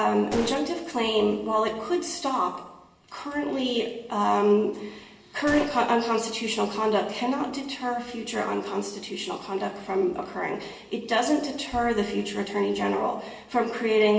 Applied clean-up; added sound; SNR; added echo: none; Gunshot, gunfire; 17 dB; reverberation time 0.8 s.